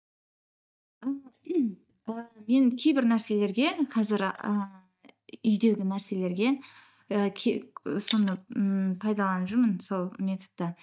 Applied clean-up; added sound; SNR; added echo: neural mask model DeepFilterNet 3.